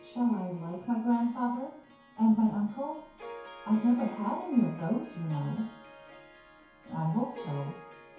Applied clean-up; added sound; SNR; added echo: none; Harp; 18 dB; reverberation time 0.6 s.